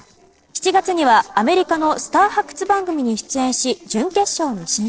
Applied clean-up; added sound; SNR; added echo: neural separator model SepFormer DNS4.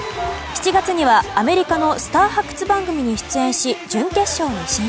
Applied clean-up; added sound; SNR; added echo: none; Brass instrument; 16 dB; none.